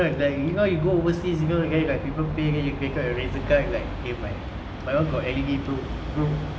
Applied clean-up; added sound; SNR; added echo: none; none; none; none.